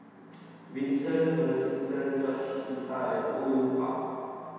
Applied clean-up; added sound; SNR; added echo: none; none; none; reverberation time 2.1 s.